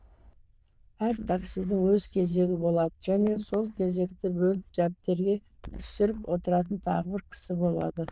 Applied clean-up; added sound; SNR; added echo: neural diffusion model UNIVERSE++.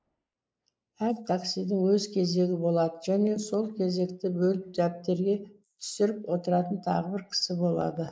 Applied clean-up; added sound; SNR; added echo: neural mask model Resemble Enhance denoiser.